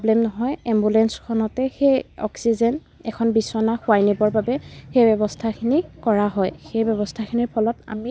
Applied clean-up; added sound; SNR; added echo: none; none; none; none.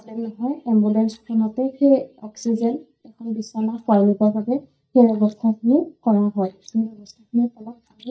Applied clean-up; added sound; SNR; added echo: neural mask model DeepFilterNet 3.